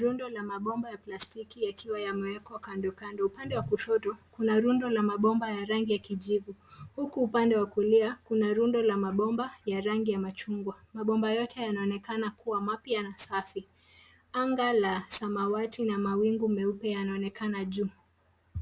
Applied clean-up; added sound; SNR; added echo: none; none; none; none.